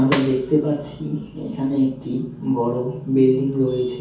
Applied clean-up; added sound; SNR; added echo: none; Snare drum; 11 dB; reverberation time 0.6 s.